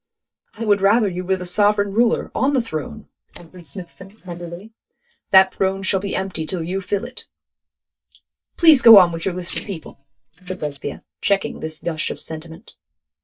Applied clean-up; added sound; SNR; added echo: neural mask model DeepFilterNet 3.